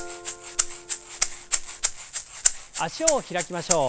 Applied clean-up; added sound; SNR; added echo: none; Rattle (instrument); -3 dB; none.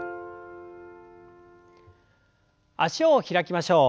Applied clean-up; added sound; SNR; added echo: none; none; none; none.